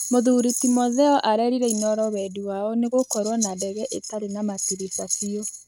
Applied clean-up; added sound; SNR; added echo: neural mask model RNNoise.